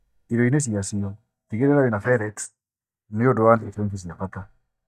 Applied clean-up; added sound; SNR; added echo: neural mask model DeepFilterNet 3.